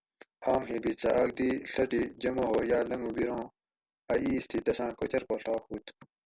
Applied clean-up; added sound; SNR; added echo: none; none; none; none.